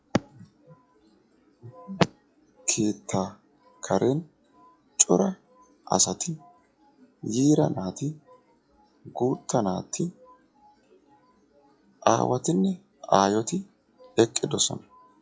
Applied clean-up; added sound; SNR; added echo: classical method log-MMSE.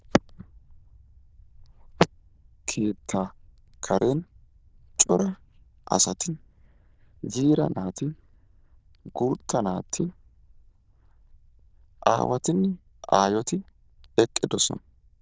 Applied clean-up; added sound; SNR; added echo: neural diffusion model UNIVERSE++.